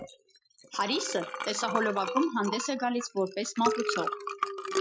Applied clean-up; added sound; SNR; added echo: classical method Wiener filter.